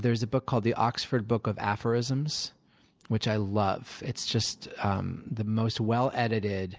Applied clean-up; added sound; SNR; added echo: none; none; none; none.